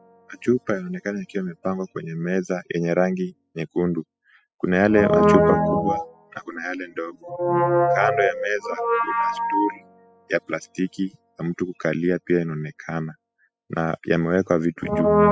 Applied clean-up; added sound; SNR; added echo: classical method spectral subtraction.